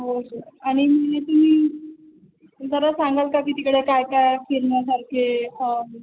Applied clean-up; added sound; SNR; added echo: none; none; none; none.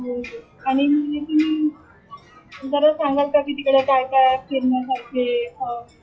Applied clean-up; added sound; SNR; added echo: classical method WPE with log-MMSE.